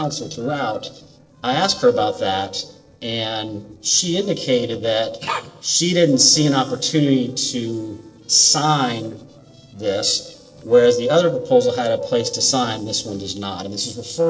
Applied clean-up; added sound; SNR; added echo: neural separator model SepFormer DNS4.